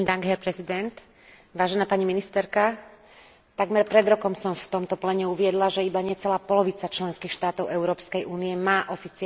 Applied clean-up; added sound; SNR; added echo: none; none; none; none.